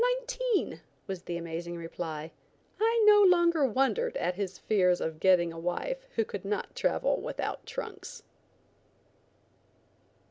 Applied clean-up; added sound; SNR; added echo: none; none; none; none.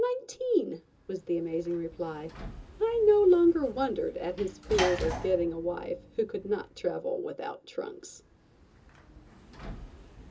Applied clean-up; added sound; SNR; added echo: none; Sliding door / Slam; 13 dB; reverberation time 0.2 s.